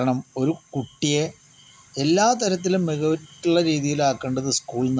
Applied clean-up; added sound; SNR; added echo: none; none; none; none.